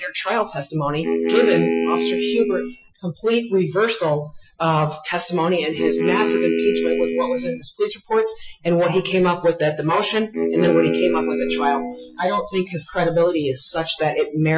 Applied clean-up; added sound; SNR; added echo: classical method Wiener filter.